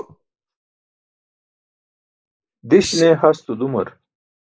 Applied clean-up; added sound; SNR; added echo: neural mask model Resemble Enhance denoiser.